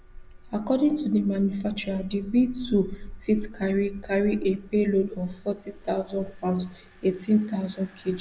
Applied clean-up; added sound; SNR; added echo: none; Engine; 16 dB; none.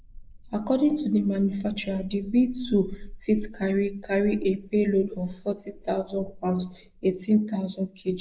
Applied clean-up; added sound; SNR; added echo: neural mask model Resemble Enhance denoiser.